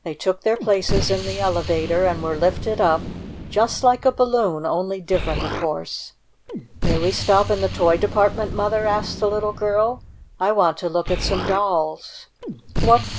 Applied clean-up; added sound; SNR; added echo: none; Explosion; 7 dB; none.